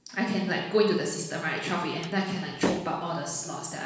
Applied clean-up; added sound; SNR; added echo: none; Slam; 7 dB; reverberation time 1.1 s.